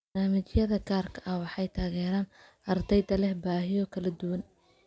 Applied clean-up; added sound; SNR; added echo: none; none; none; none.